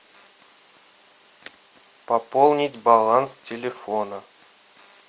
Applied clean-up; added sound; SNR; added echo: none; none; none; none.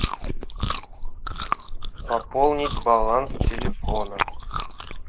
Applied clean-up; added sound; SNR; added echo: neural mask model Resemble Enhance denoiser.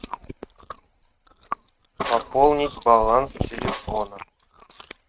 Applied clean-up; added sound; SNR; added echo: neural mask model RNNoise.